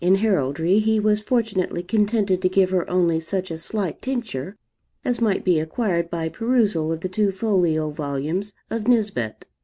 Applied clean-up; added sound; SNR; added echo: none; none; none; none.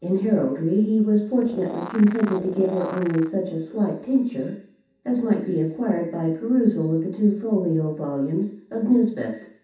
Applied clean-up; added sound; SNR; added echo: none; Animal; 14 dB; reverberation time 0.7 s.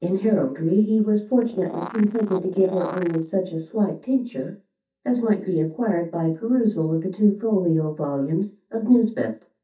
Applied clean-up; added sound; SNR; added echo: neural mask model DeepFilterNet 3.